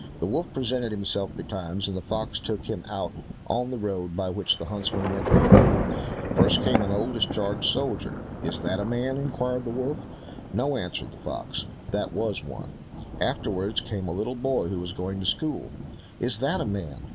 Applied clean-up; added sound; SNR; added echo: none; Thunder / Rain; 0 dB; none.